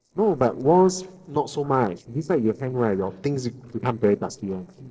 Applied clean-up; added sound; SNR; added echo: neural separator model SepFormer DNS4.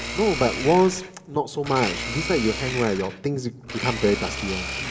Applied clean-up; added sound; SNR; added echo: none; Domestic sounds, home sounds; 7 dB; reverberation time 0.5 s.